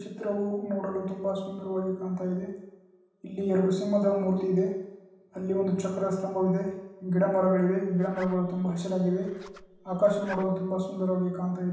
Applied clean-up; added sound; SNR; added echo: none; Zipper (clothing); 20 dB; reverberation time 0.9 s.